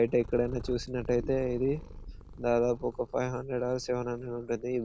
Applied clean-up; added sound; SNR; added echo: none; Purr; 14 dB; none.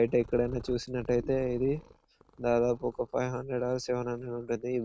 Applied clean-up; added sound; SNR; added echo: neural mask model RNNoise.